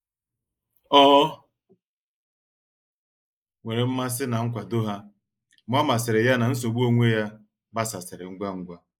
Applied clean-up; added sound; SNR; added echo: neural mask model Resemble Enhance denoiser.